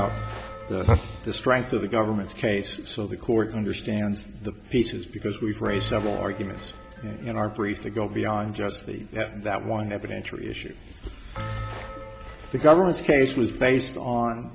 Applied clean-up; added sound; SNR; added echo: none; Bell; 15 dB; none.